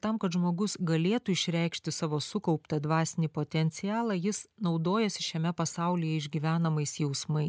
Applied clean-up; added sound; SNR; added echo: none; none; none; none.